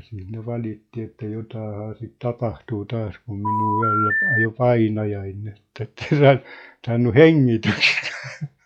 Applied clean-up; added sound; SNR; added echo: classical method log-MMSE.